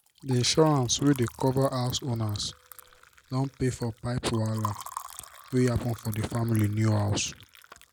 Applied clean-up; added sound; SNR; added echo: none; Liquid; 18 dB; none.